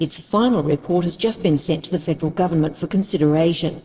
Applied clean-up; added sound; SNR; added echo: neural separator model SepFormer DNS4.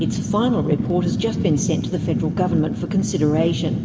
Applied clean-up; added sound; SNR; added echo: none; Fire; 1 dB; reverberation time 2.0 s.